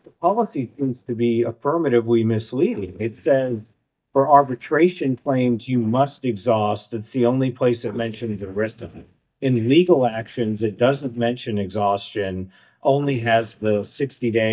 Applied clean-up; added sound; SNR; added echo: neural mask model DeepFilterNet 3.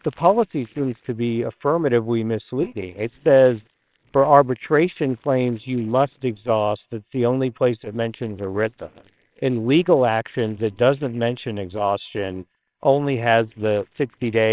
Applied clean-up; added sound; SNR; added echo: neural separator model SepFormer WHAMR!.